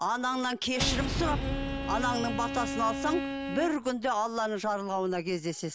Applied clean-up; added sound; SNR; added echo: none; Bowed string instrument + Shatter / Boom; 3 dB; none.